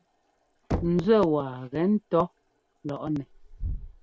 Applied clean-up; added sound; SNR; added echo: none; Knock + Toilet flush; 10 dB; none.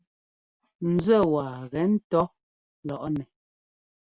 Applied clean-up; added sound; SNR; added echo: none; none; none; none.